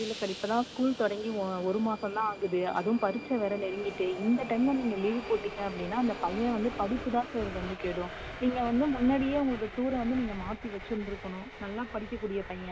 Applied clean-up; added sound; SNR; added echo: none; Subway, metro, underground; 11 dB; none.